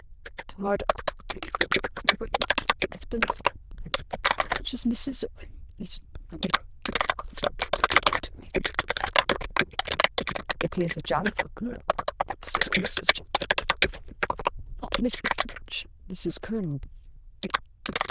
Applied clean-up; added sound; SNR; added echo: neural diffusion model UNIVERSE++.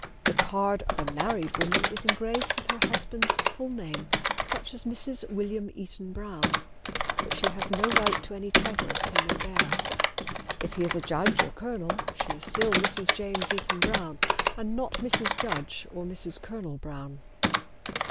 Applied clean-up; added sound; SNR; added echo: none; Computer keyboard; -3 dB; none.